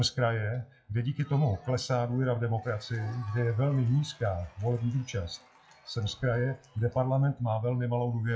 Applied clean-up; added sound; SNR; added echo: classical method WPE with log-MMSE.